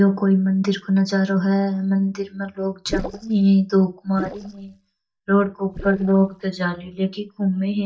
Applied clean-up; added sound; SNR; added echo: neural mask model DeepFilterNet 3.